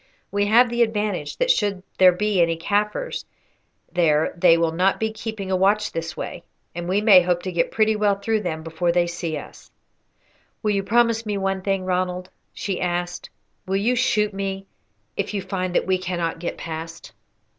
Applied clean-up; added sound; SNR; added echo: none; none; none; none.